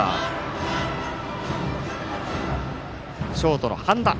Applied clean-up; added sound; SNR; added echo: none; none; none; none.